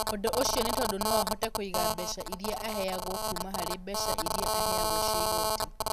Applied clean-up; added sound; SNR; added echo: none; Telephone; -4 dB; none.